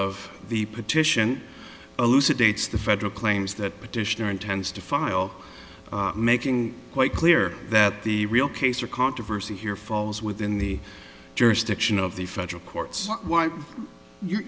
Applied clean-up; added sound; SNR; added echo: none; none; none; none.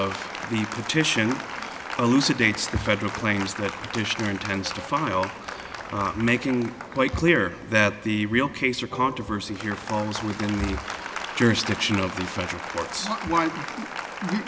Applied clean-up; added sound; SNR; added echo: none; Applause; 10 dB; none.